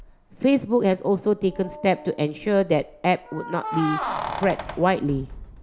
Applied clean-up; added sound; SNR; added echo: none; Keys jangling; 11 dB; none.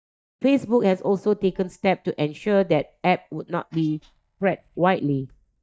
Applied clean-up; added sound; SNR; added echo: neural mask model DeepFilterNet 3.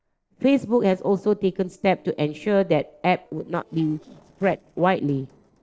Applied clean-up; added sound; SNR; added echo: neural separator model SepFormer DNS4.